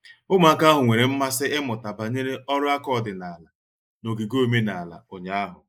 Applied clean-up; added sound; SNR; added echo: neural mask model Resemble Enhance denoiser.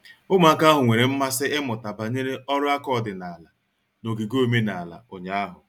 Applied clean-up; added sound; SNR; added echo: none; none; none; none.